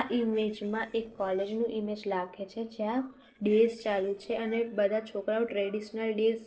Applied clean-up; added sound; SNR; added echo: neural separator model SepFormer DNS4.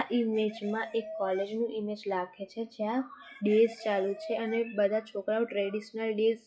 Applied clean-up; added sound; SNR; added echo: classical method WPE with log-MMSE.